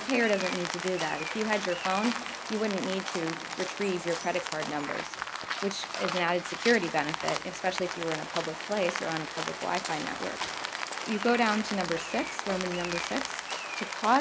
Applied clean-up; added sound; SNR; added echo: none; Rain; 5 dB; none.